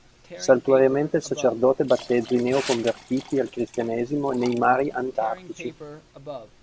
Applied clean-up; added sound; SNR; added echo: none; Liquid + Tearing; 17 dB; none.